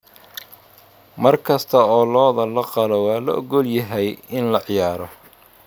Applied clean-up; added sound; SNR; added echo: none; none; none; none.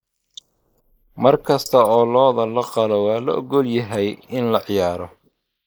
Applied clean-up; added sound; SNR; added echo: neural mask model Resemble Enhance denoiser.